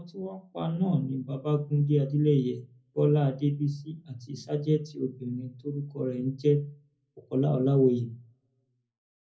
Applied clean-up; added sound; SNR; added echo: none; none; none; reverberation time 0.4 s.